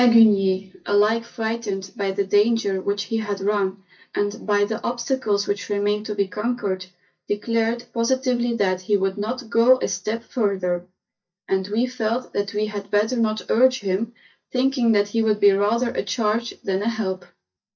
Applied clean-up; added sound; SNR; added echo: neural mask model DeepFilterNet 3.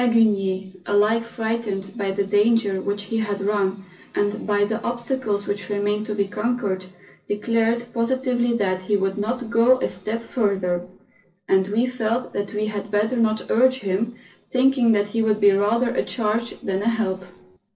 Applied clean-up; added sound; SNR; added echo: neural separator model SepFormer DNS4.